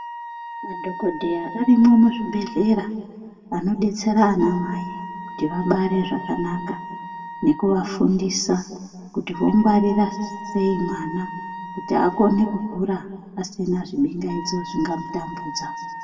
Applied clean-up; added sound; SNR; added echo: none; Wind instrument, woodwind instrument; 13 dB; reverberation time 1.5 s.